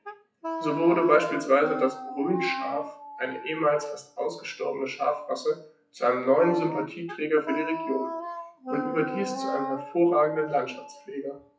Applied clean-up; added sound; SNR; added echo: classical method WPE with log-MMSE.